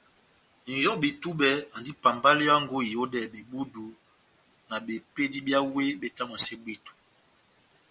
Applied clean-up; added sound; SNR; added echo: none; none; none; none.